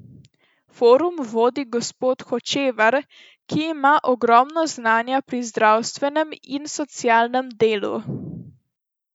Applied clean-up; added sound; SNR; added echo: none; none; none; none.